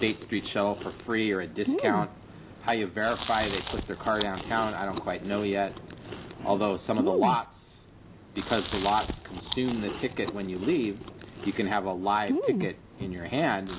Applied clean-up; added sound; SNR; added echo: none; Chewing, mastication; 6 dB; none.